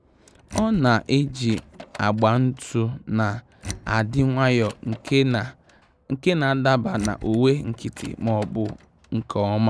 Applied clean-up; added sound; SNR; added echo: none; Door; 18 dB; none.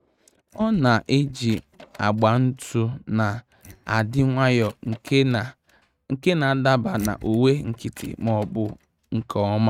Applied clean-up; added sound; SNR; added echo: neural mask model RNNoise.